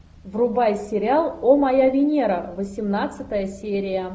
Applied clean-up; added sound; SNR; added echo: none; none; none; none.